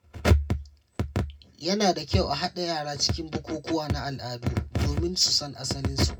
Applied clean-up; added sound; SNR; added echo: none; none; none; reverberation time 0.2 s.